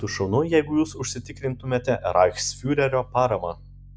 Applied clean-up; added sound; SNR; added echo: none; Piano; 19 dB; none.